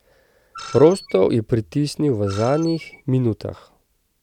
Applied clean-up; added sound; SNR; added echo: none; Screech; 18 dB; none.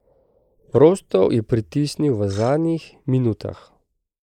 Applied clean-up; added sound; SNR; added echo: neural mask model Resemble Enhance denoiser.